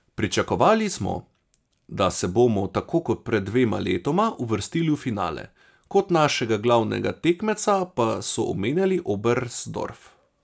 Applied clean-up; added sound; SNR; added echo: none; none; none; none.